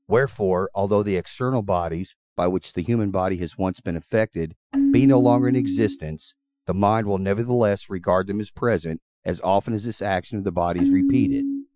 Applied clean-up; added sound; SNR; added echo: classical method Wiener filter.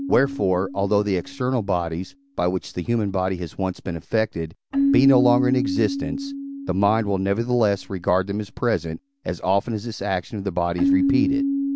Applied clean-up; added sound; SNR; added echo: none; Keyboard (musical); 4 dB; none.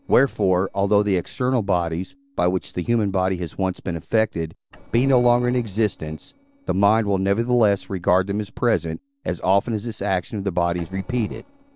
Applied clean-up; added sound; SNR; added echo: neural separator model SepFormer DNS4.